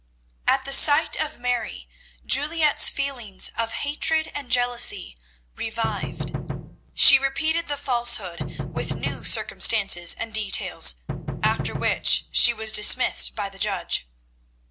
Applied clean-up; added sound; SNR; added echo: none; Knock; 10 dB; none.